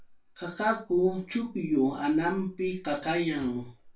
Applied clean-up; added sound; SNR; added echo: none; none; none; reverberation time 0.2 s.